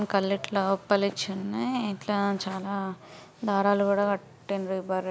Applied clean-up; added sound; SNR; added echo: none; none; none; none.